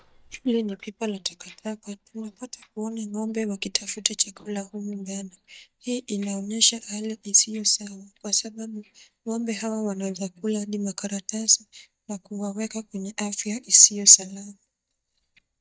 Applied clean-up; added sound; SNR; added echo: neural mask model DeepFilterNet 3.